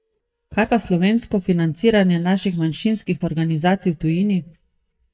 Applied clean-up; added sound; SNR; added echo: neural mask model DeepFilterNet 3.